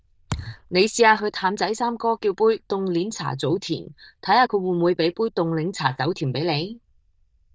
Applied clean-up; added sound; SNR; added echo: neural diffusion model UNIVERSE++.